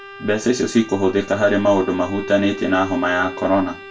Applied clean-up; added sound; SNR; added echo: none; Bowed string instrument; 14 dB; reverberation time 0.2 s.